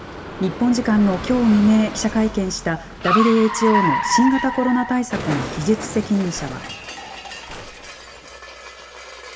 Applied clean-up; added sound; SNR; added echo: none; Car; 6 dB; reverberation time 1.1 s.